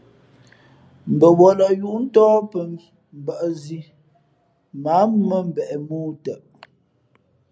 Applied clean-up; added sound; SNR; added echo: none; none; none; none.